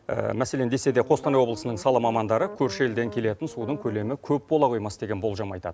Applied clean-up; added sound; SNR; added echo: none; Piano; 15 dB; none.